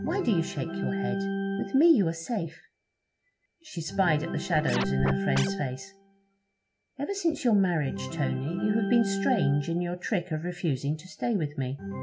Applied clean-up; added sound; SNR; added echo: none; Scratching (performance technique) + Organ; 6 dB; none.